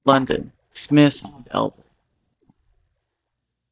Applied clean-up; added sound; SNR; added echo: neural mask model DeepFilterNet 3.